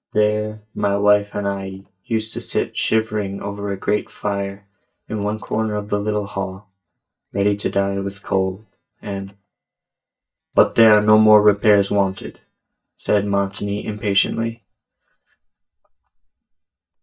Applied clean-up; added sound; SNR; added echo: neural mask model DeepFilterNet 3.